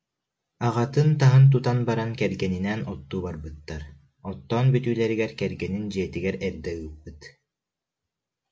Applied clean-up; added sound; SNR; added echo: none; none; none; none.